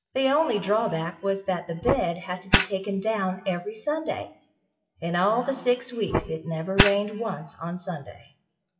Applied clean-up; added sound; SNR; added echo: classical method WPE with log-MMSE.